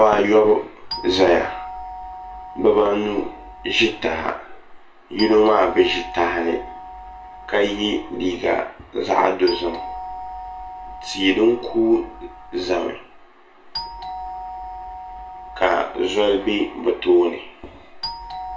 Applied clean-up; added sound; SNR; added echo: none; Doorbell; 14 dB; reverberation time 0.3 s.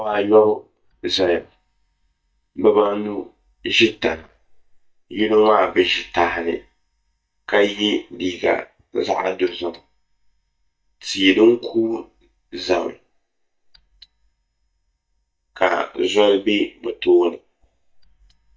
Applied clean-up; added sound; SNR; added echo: neural mask model DeepFilterNet 3.